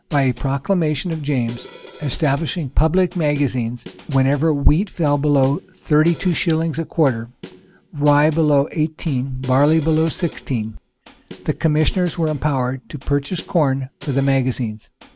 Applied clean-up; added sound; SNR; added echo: none; Snare drum; 20 dB; none.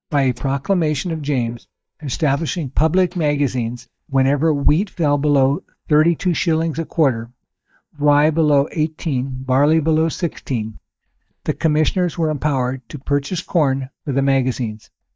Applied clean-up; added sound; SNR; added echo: neural mask model DeepFilterNet 3.